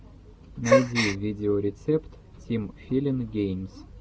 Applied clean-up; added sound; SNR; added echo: none; Gasp; 1 dB; none.